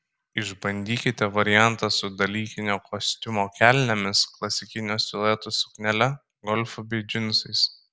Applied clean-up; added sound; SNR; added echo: none; none; none; none.